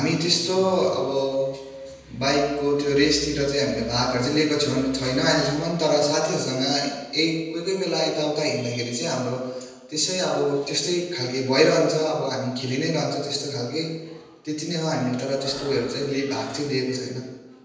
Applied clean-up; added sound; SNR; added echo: none; Breathing; 19 dB; reverberation time 1.1 s.